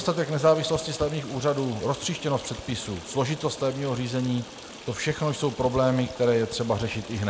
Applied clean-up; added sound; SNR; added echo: none; Stream; 15 dB; none.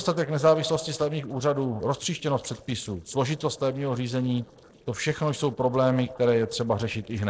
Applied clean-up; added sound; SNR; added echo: neural separator model SepFormer DNS4.